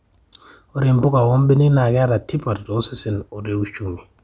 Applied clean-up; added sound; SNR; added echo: none; none; none; none.